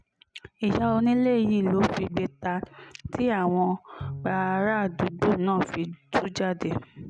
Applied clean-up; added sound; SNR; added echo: neural mask model RNNoise.